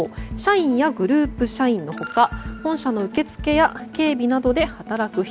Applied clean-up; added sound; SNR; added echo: none; none; none; none.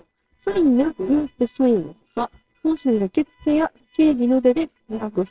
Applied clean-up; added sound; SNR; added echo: neural separator model SepFormer WHAMR!.